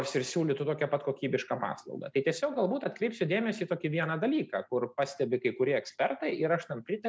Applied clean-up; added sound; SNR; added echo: none; none; none; none.